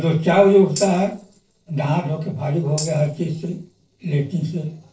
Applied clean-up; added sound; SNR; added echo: neural separator model SepFormer DNS4.